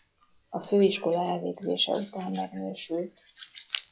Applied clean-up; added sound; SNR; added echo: classical method log-MMSE.